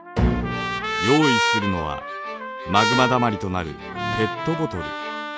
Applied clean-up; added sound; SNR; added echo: none; Bowed string instrument + Trumpet; 1 dB; none.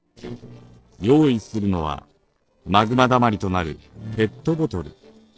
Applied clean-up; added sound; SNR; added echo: neural separator model SepFormer DNS4.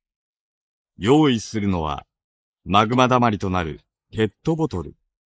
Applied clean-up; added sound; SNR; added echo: neural mask model Resemble Enhance denoiser.